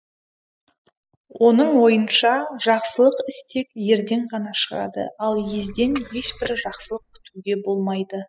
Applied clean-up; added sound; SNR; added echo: classical method spectral subtraction.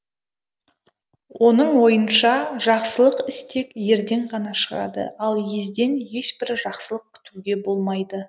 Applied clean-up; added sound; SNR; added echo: none; none; none; none.